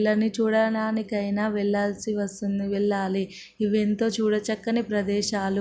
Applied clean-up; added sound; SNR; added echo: none; none; none; none.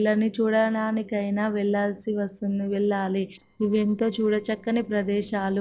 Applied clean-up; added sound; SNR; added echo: neural separator model SepFormer DNS4.